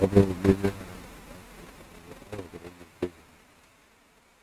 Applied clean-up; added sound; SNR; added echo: neural mask model RNNoise.